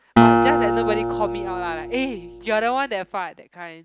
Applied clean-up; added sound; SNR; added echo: none; Acoustic guitar; -5 dB; none.